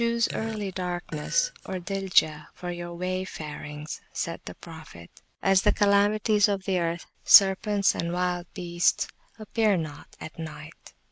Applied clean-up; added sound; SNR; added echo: none; Fart; 16 dB; none.